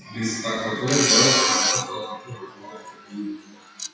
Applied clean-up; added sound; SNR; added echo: classical method WPE with log-MMSE.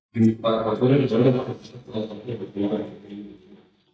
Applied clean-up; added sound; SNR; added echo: neural mask model DeepFilterNet 3.